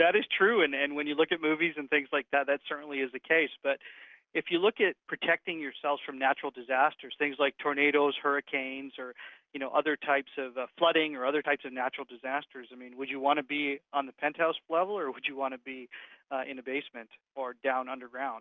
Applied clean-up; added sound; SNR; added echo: none; none; none; none.